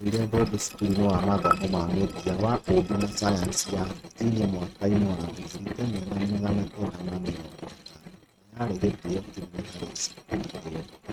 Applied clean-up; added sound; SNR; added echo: neural mask model RNNoise.